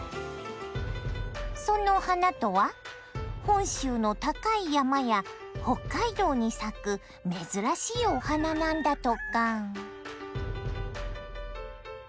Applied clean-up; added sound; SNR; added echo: none; Chicken, rooster; 14 dB; none.